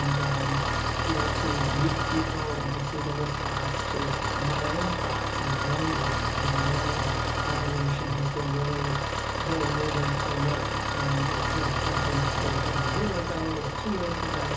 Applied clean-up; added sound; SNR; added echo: none; Engine; -3 dB; reverberation time 0.7 s.